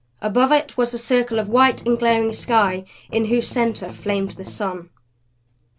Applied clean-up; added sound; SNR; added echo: none; Strum; 16 dB; none.